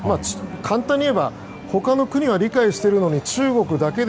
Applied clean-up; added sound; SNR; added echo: none; none; none; none.